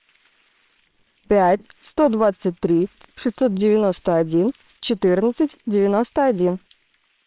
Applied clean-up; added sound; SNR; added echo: neural separator model SepFormer WHAMR!.